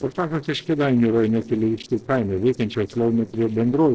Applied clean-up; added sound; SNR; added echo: neural separator model SepFormer DNS4.